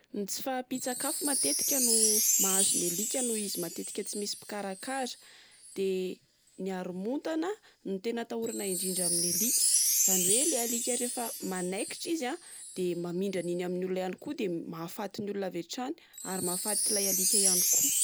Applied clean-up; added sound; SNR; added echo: none; Wind chime; -3 dB; none.